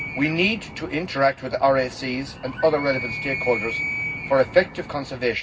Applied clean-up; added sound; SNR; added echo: none; Animal; 9 dB; reverberation time 0.4 s.